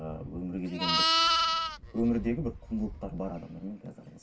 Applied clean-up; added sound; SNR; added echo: none; Livestock, farm animals, working animals; -2 dB; reverberation time 0.2 s.